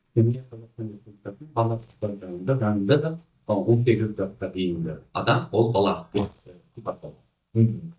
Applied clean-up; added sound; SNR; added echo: neural mask model DeepFilterNet 3.